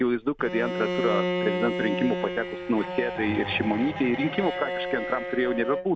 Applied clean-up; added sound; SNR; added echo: none; Bowed string instrument; 4 dB; none.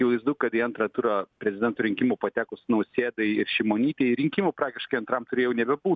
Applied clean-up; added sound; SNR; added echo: none; none; none; none.